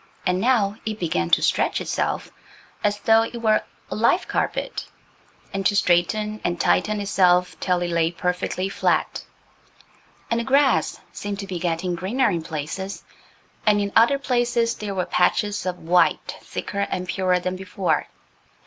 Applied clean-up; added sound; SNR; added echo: none; none; none; none.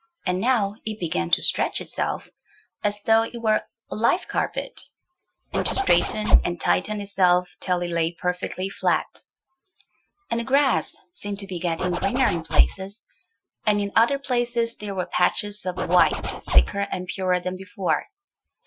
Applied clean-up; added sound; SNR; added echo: classical method Wiener filter.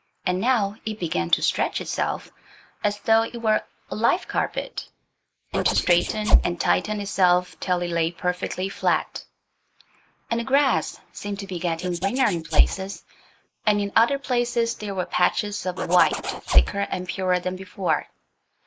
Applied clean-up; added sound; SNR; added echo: neural mask model Resemble Enhance denoiser.